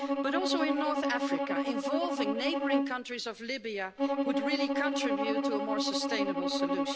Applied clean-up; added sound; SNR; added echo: none; Bowed string instrument; -4 dB; none.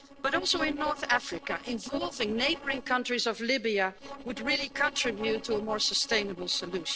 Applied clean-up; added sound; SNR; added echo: neural separator model SepFormer DNS4.